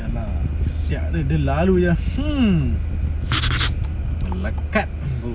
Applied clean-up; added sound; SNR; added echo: none; Writing; 5 dB; none.